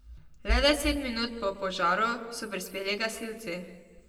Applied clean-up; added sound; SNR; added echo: none; none; none; reverberation time 1.2 s.